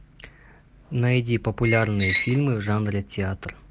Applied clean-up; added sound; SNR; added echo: none; Squeak; -4 dB; none.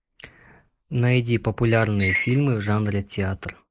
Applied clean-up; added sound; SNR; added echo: neural mask model Resemble Enhance denoiser.